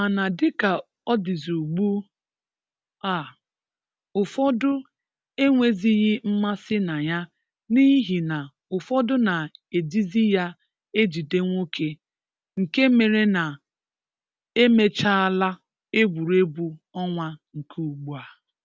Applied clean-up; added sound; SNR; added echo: none; none; none; none.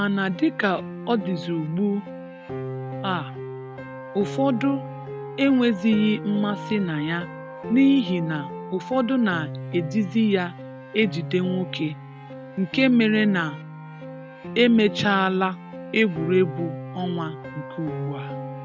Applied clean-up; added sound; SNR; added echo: none; Piano; 10 dB; none.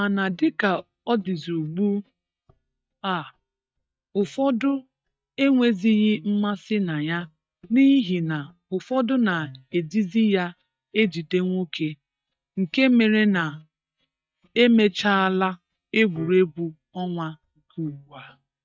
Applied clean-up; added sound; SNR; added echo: neural mask model DeepFilterNet 3.